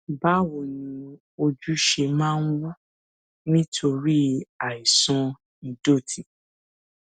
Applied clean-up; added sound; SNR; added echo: none; none; none; none.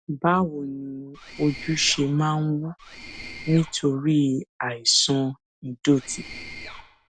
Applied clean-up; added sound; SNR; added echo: none; Mechanisms; 15 dB; none.